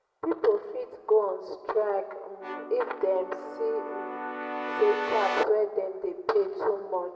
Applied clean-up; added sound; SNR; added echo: none; Keyboard (musical); 6 dB; reverberation time 1.6 s.